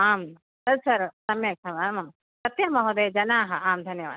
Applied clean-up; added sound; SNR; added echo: none; none; none; none.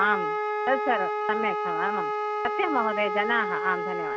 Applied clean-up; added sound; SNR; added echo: none; Wind instrument, woodwind instrument; 0 dB; none.